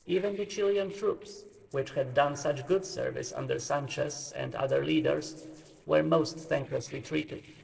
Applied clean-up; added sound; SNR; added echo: neural separator model SepFormer DNS4.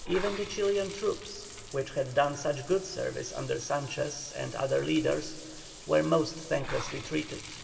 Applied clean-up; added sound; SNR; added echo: none; Bathtub (filling or washing) / Water; 12 dB; reverberation time 1.7 s.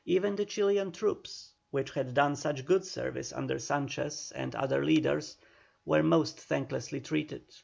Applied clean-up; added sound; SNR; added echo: none; none; none; none.